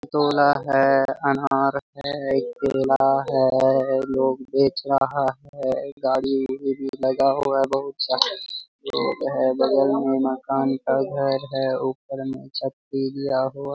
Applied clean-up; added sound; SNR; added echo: none; none; none; none.